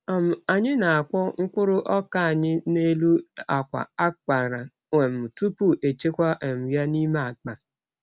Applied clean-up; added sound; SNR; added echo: none; none; none; none.